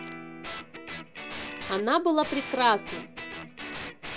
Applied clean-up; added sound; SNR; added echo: none; Guitar; 9 dB; none.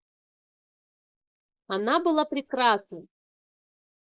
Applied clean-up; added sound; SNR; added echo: neural mask model Resemble Enhance denoiser.